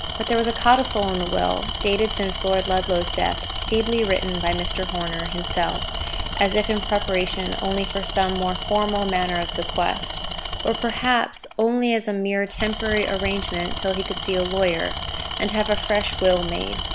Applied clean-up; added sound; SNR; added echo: none; Tools; 5 dB; none.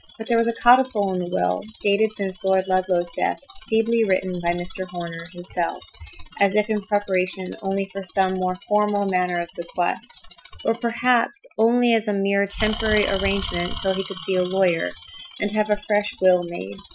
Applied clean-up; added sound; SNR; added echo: classical method Wiener filter.